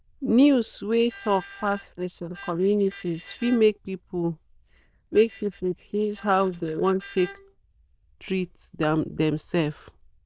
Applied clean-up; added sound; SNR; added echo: neural diffusion model UNIVERSE++.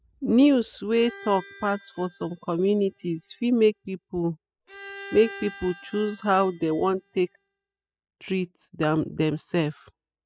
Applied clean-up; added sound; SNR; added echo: classical method spectral subtraction.